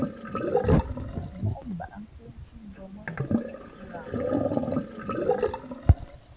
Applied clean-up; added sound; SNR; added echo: none; Sink (filling or washing); 0 dB; none.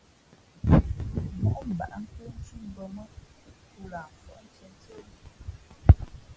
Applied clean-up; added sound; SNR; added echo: none; none; none; none.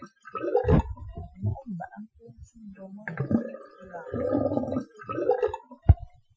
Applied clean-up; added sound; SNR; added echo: classical method Wiener filter.